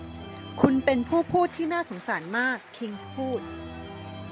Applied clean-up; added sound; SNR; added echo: none; Organ; 13 dB; none.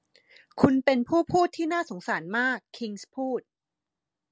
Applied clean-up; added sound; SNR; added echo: none; none; none; none.